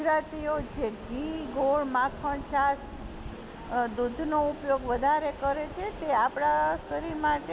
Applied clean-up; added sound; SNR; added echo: none; none; none; none.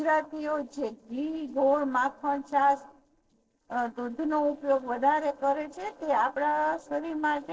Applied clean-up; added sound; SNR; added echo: neural separator model SepFormer DNS4.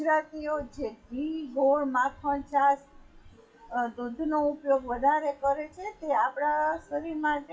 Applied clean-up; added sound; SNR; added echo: classical method WPE with log-MMSE.